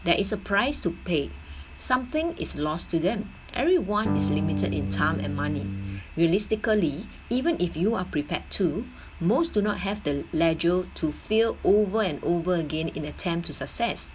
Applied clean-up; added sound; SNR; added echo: none; Electric guitar / Strum; 2 dB; none.